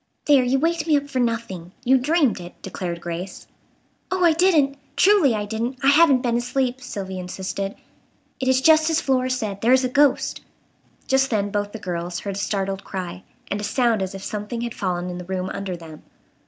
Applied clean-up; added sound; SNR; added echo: none; none; none; none.